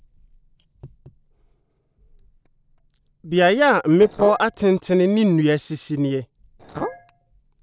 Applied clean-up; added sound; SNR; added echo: neural separator model SepFormer DNS4.